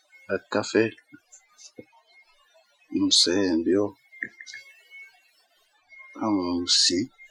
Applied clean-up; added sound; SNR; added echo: classical method Wiener filter.